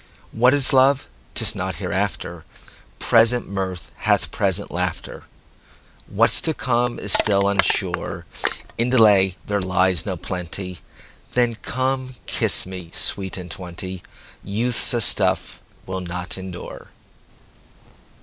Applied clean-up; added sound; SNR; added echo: none; Crushing; 5 dB; none.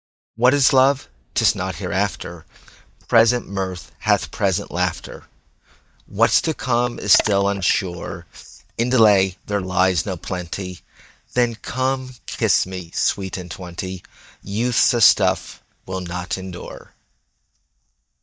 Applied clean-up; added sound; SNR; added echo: neural mask model DeepFilterNet 3.